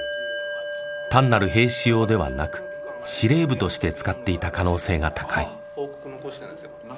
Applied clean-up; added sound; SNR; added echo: none; Bell; 10 dB; none.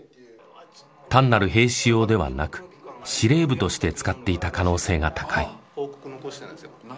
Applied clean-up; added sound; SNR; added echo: none; none; none; none.